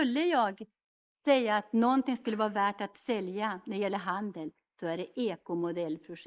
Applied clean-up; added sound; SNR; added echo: neural mask model Resemble Enhance denoiser.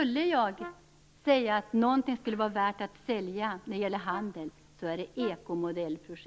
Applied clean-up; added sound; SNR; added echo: none; Brass instrument; 18 dB; none.